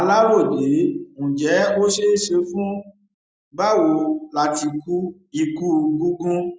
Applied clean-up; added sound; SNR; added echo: none; none; none; none.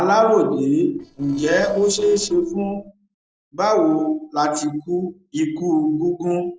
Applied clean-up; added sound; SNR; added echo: neural separator model SepFormer DNS4.